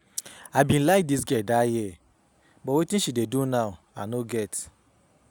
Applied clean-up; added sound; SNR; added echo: none; none; none; none.